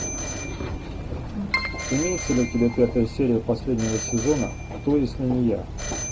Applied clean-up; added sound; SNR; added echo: none; Telephone + Keyboard (musical); 10 dB; none.